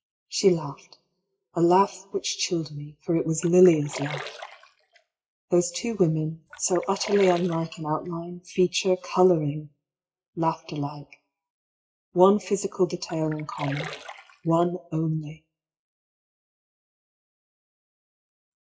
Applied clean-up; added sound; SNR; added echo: classical method WPE with log-MMSE.